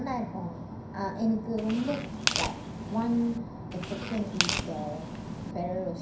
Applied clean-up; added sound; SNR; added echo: none; Tearing; 3 dB; reverberation time 0.5 s.